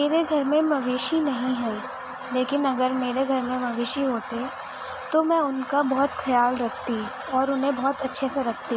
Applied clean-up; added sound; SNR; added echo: none; none; none; none.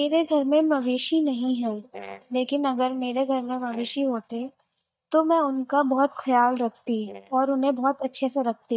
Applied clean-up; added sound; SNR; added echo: neural mask model DeepFilterNet 3.